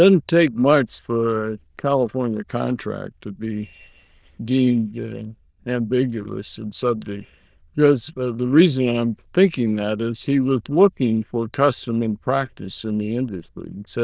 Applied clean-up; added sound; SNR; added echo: neural diffusion model UNIVERSE++.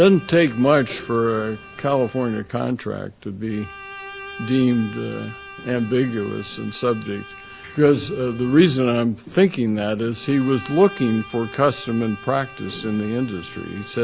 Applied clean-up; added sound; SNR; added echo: none; Bowed string instrument; 18 dB; none.